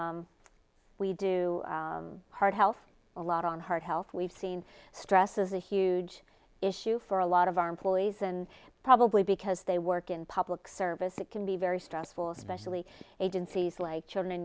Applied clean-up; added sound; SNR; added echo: none; none; none; none.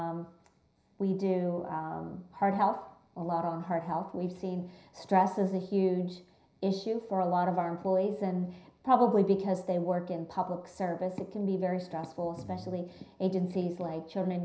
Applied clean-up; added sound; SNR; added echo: none; none; none; reverberation time 0.5 s.